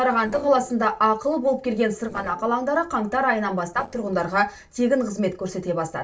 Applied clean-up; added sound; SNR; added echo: neural separator model SepFormer DNS4.